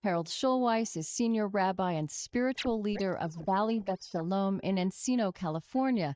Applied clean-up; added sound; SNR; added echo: neural mask model DeepFilterNet 3.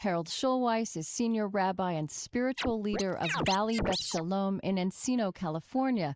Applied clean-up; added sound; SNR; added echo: neural mask model Resemble Enhance denoiser.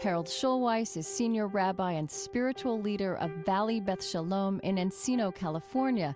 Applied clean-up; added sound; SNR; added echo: none; none; none; none.